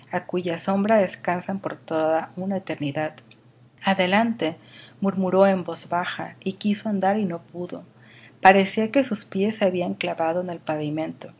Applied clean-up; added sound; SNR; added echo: none; none; none; none.